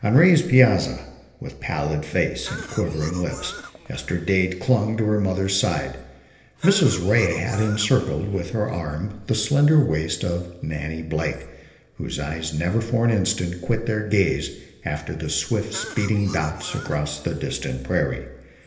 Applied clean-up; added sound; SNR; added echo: none; Cough; 16 dB; reverberation time 1.4 s.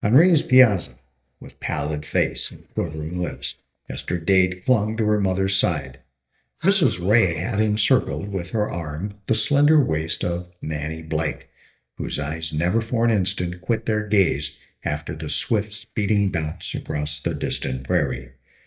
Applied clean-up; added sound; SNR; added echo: neural mask model DeepFilterNet 3.